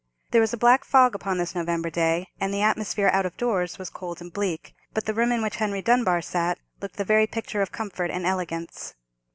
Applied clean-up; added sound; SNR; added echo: none; none; none; none.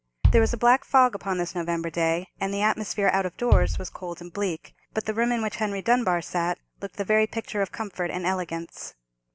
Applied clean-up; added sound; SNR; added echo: none; Bass drum; 2 dB; none.